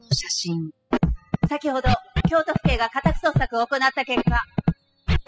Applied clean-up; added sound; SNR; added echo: classical method spectral subtraction.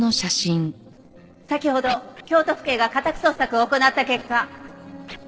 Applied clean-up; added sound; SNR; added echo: neural separator model SepFormer DNS4.